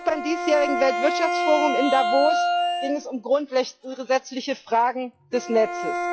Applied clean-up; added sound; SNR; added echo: classical method log-MMSE.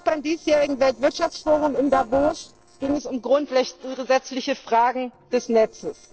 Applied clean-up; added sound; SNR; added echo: neural separator model SepFormer DNS4.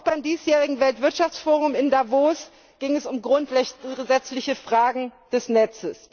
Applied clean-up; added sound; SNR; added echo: none; none; none; none.